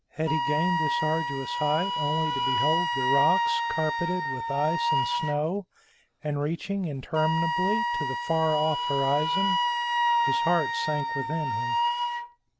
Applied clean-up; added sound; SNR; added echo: none; Wind instrument, woodwind instrument; -2 dB; none.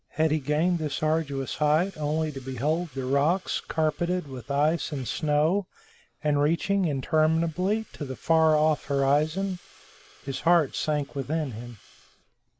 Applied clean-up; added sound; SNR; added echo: neural mask model Resemble Enhance denoiser.